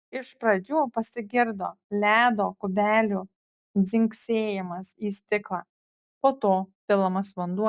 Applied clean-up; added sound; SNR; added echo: none; none; none; none.